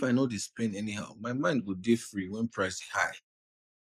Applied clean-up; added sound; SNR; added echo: neural mask model Resemble Enhance denoiser.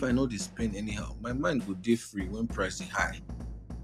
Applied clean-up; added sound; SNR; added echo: none; Drum / Drum kit; 8 dB; none.